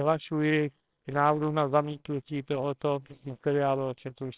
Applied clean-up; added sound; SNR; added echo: neural separator model SepFormer WHAMR!.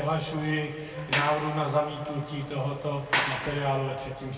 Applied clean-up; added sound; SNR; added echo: none; Sliding door; 6 dB; reverberation time 2.0 s.